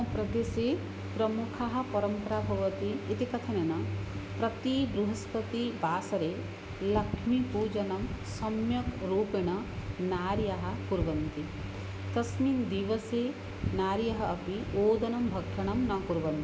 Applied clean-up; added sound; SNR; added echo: none; none; none; none.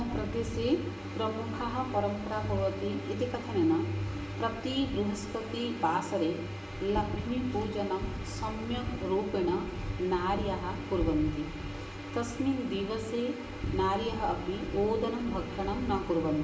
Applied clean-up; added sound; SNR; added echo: none; none; none; reverberation time 1.2 s.